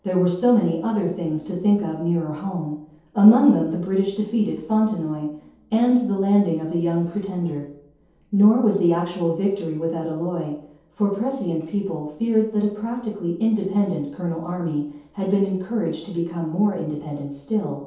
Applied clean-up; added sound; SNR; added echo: none; none; none; reverberation time 0.7 s.